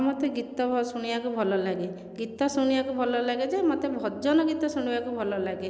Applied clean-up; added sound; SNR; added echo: none; none; none; none.